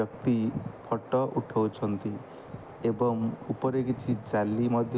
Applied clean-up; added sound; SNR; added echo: none; none; none; none.